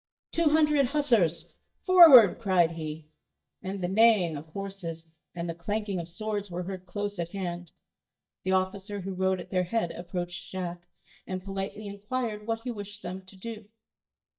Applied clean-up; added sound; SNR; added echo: neural mask model DeepFilterNet 3.